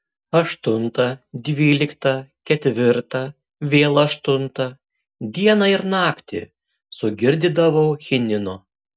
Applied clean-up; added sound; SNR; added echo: none; none; none; none.